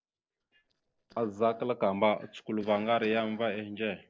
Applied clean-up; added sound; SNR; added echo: neural separator model SepFormer DNS4.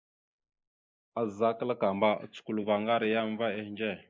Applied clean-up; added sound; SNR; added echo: neural mask model Resemble Enhance denoiser.